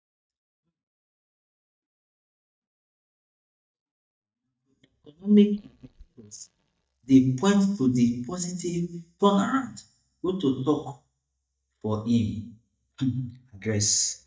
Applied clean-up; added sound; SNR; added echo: neural mask model DeepFilterNet 3.